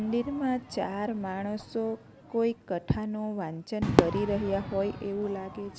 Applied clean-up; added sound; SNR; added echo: none; Crowd / Fireworks; 4 dB; none.